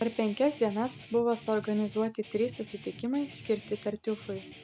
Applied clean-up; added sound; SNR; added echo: none; Guitar; 18 dB; none.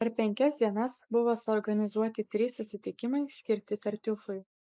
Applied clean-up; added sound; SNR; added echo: neural mask model Resemble Enhance denoiser.